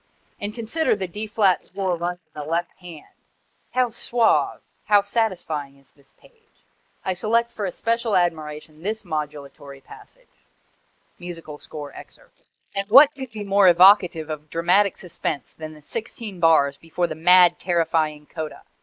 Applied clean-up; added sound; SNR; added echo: neural mask model Resemble Enhance denoiser.